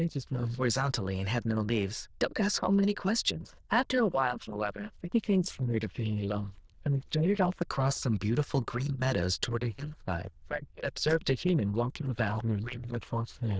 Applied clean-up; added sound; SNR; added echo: neural diffusion model UNIVERSE++.